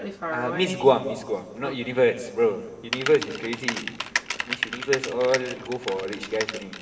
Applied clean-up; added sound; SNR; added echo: none; Typing; 7 dB; reverberation time 1.9 s.